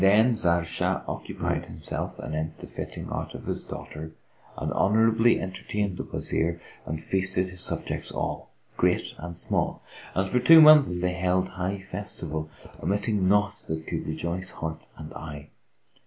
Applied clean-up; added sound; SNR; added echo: neural mask model Resemble Enhance denoiser.